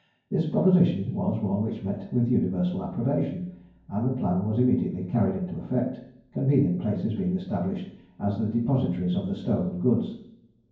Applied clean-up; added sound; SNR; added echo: none; none; none; reverberation time 0.9 s.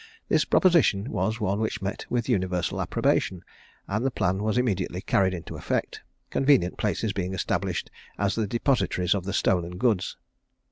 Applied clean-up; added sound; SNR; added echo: none; none; none; none.